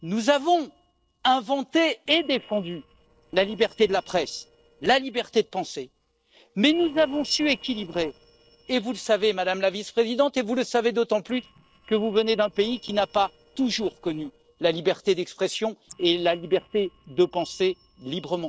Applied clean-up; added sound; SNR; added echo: neural separator model SepFormer DNS4.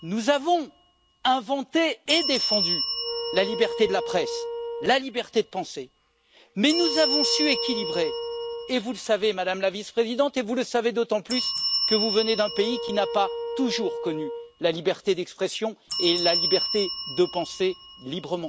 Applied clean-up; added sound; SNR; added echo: none; Bell + Wind instrument, woodwind instrument; 5 dB; none.